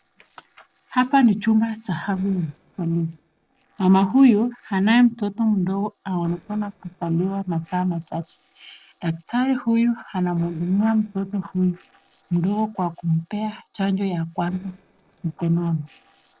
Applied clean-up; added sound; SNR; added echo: neural separator model SepFormer DNS4.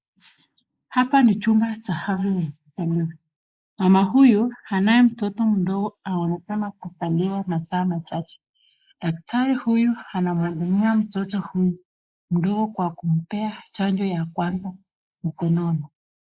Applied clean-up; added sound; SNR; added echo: neural mask model Resemble Enhance denoiser.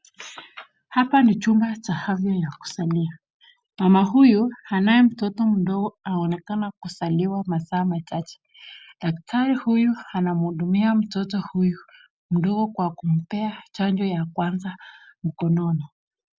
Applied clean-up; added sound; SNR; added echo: none; none; none; none.